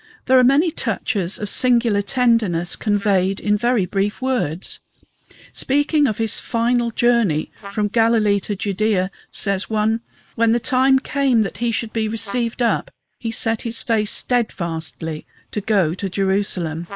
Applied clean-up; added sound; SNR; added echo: neural mask model Resemble Enhance denoiser.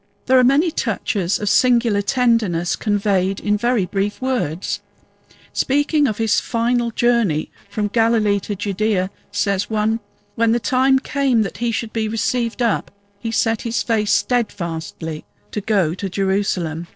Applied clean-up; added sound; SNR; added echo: neural separator model SepFormer DNS4.